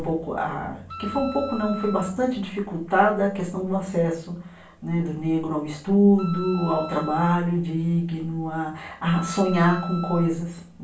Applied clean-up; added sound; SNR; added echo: none; Wind instrument, woodwind instrument; 14 dB; reverberation time 0.3 s.